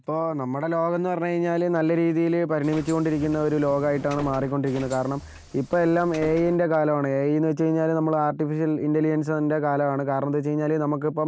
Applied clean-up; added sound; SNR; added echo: none; Bus; 18 dB; none.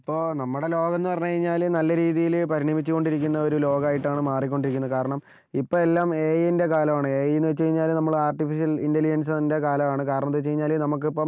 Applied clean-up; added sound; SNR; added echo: none; none; none; none.